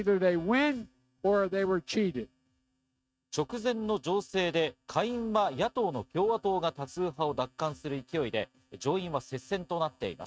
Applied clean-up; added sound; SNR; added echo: neural mask model RNNoise.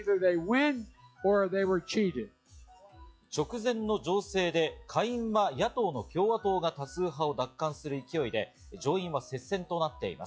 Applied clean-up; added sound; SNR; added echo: classical method log-MMSE.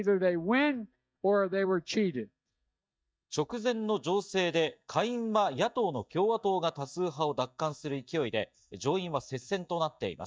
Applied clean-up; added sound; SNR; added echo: neural mask model DeepFilterNet 3.